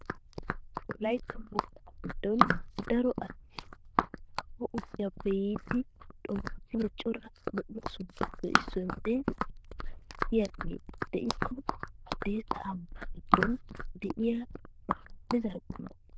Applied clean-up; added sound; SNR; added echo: neural diffusion model UNIVERSE++.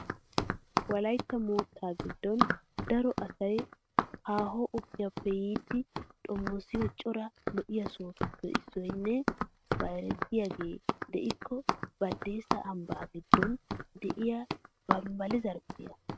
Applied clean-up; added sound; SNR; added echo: neural mask model RNNoise.